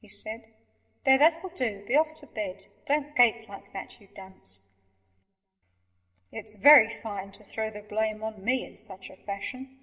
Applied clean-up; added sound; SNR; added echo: none; none; none; reverberation time 1.3 s.